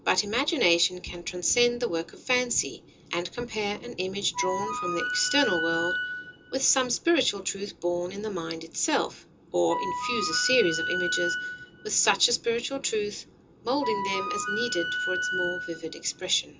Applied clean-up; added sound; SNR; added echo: none; Wind instrument, woodwind instrument; 3 dB; reverberation time 0.2 s.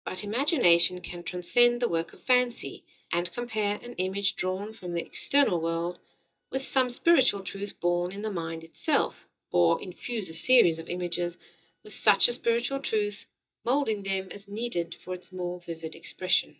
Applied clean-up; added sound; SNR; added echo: neural mask model DeepFilterNet 3.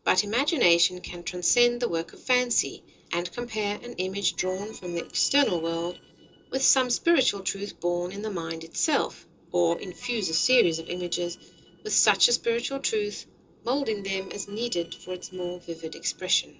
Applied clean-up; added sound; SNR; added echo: neural separator model SepFormer DNS4.